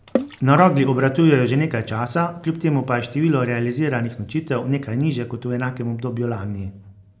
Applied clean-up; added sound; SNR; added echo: none; Water / Splash, splatter; 12 dB; none.